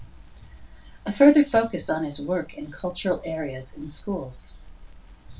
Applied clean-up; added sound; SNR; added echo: none; Crackle; 19 dB; reverberation time 0.2 s.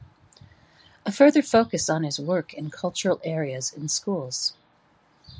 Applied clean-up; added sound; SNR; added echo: none; none; none; none.